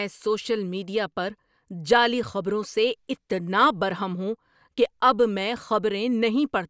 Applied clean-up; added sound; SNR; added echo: none; none; none; none.